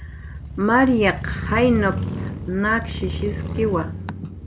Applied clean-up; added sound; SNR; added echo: none; Motorcycle; 6 dB; none.